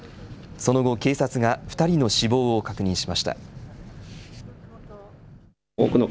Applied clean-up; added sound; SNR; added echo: none; none; none; none.